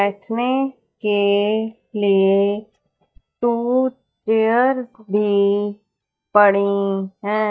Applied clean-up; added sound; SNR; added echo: neural mask model DeepFilterNet 3.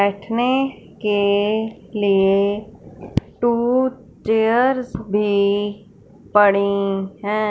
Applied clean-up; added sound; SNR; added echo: none; none; none; none.